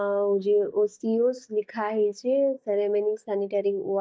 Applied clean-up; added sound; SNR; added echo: neural mask model DeepFilterNet 3.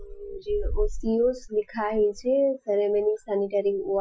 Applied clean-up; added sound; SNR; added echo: classical method Wiener filter.